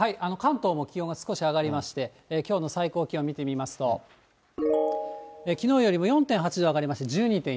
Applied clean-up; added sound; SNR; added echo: none; none; none; none.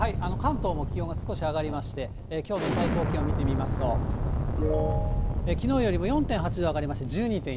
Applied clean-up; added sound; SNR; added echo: none; Explosion; -1 dB; none.